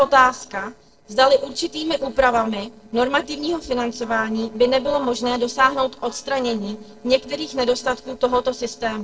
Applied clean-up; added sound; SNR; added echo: neural separator model SepFormer DNS4.